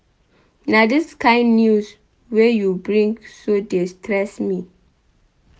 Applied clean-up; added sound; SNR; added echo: none; none; none; none.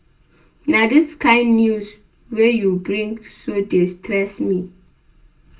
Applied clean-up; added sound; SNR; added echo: none; none; none; reverberation time 0.2 s.